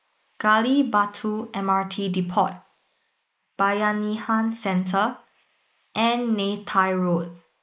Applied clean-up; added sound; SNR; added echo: neural mask model Resemble Enhance denoiser.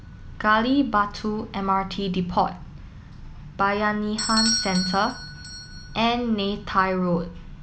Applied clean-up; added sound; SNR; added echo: none; Bell / Doorbell; 10 dB; none.